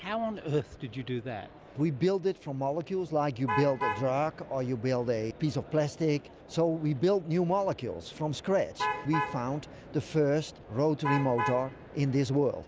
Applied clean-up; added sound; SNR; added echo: none; Alarm / Truck; 5 dB; none.